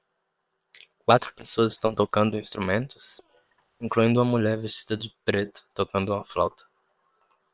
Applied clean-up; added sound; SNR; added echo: neural separator model SepFormer WHAM!.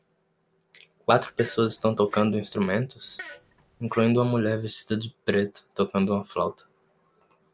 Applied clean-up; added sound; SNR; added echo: none; Fart; 19 dB; none.